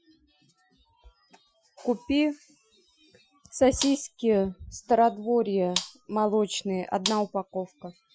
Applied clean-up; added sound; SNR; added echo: classical method Wiener filter.